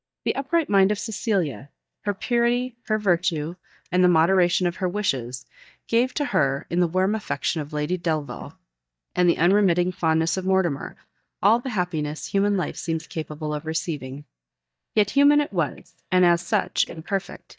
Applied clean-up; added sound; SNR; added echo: neural mask model DeepFilterNet 3.